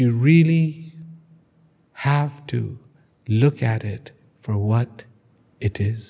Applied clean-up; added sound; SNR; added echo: none; none; none; none.